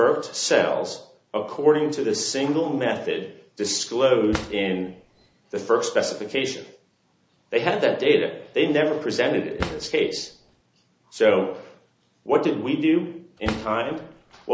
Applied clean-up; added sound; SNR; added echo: none; Drawer open or close; 12 dB; none.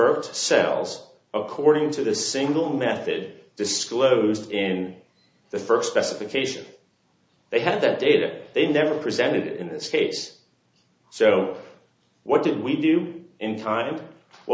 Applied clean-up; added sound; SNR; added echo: none; none; none; none.